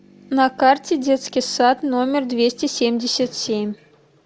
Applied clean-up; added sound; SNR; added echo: none; none; none; none.